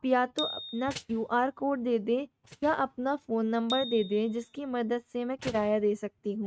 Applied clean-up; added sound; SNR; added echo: neural mask model RNNoise.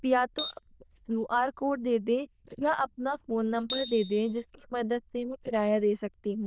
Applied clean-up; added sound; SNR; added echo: neural diffusion model UNIVERSE++.